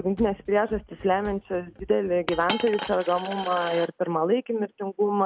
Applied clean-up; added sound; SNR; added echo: none; Coin (dropping); 13 dB; none.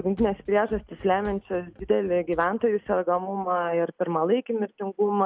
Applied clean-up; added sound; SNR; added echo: none; none; none; none.